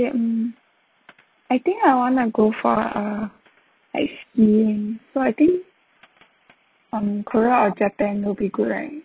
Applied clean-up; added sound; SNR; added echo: none; none; none; none.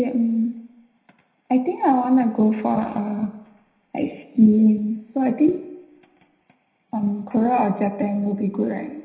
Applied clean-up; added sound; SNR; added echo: none; none; none; reverberation time 0.9 s.